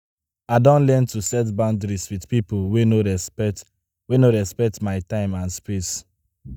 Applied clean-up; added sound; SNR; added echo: neural mask model DeepFilterNet 3.